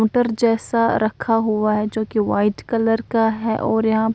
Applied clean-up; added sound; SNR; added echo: none; none; none; none.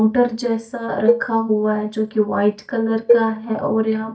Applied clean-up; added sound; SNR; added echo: neural mask model DeepFilterNet 3.